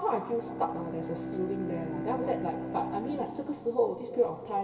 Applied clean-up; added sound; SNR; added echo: none; Bowed string instrument; 6 dB; reverberation time 2.3 s.